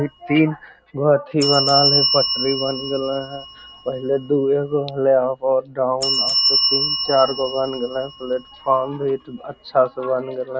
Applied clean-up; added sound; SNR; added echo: none; Bell; 4 dB; none.